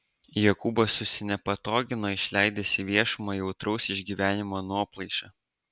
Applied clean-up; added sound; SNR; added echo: none; none; none; none.